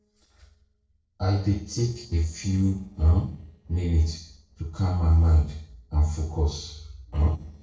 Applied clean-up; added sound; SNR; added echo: neural separator model SepFormer DNS4.